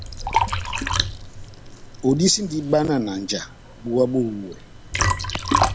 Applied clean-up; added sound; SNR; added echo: none; Liquid; 2 dB; none.